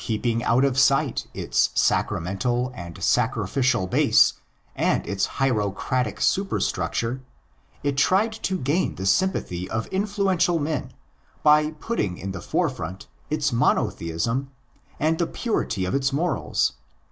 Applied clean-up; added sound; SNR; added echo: none; none; none; none.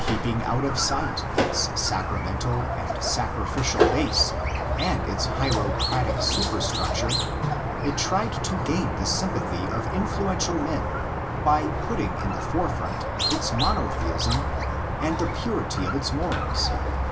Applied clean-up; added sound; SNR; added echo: none; Squeak; -2 dB; reverberation time 0.2 s.